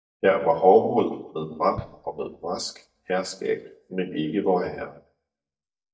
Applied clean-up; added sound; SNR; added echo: neural mask model DeepFilterNet 3.